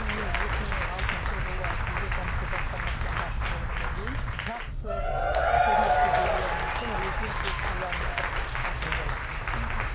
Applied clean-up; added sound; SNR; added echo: none; Applause / Crowd / Cheering; -1 dB; none.